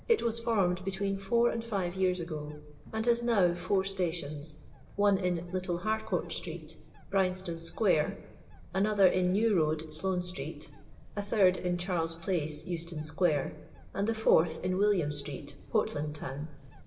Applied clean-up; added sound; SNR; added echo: none; Bird; 18 dB; reverberation time 0.8 s.